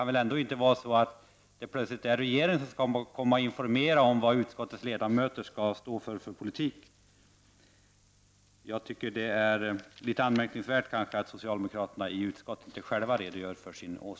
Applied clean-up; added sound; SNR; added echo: none; none; none; none.